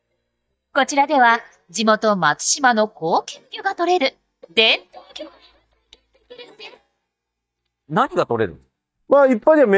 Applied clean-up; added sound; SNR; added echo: neural mask model DeepFilterNet 3.